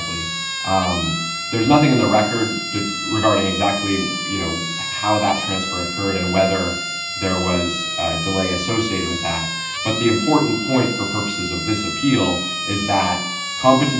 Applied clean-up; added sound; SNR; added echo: none; Siren; 5 dB; reverberation time 0.6 s.